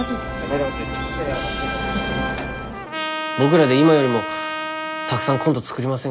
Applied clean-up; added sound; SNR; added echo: none; Trumpet; 6 dB; none.